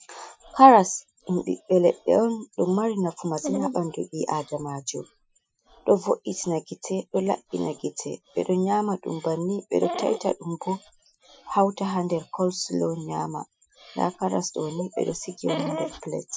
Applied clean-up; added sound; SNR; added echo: classical method Wiener filter.